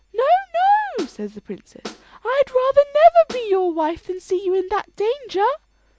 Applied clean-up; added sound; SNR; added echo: none; Snare drum; 18 dB; none.